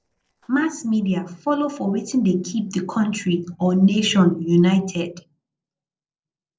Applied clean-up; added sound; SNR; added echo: neural separator model SepFormer DNS4.